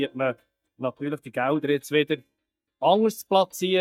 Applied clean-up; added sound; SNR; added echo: neural mask model DeepFilterNet 3.